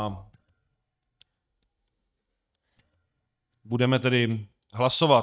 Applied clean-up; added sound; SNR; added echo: neural mask model DeepFilterNet 3.